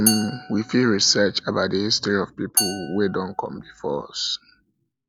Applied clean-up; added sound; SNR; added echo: none; Glass; 8 dB; none.